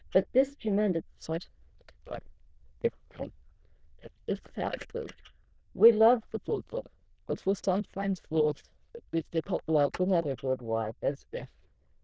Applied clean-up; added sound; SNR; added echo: neural diffusion model UNIVERSE++.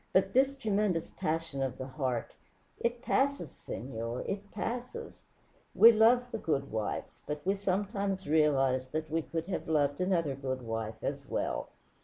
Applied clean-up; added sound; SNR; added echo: none; none; none; none.